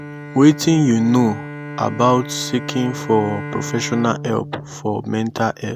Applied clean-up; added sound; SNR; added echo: none; Bowed string instrument; 12 dB; none.